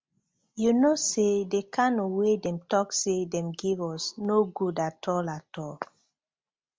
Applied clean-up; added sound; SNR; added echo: none; none; none; none.